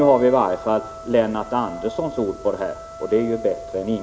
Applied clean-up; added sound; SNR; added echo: none; Wind instrument, woodwind instrument; 15 dB; none.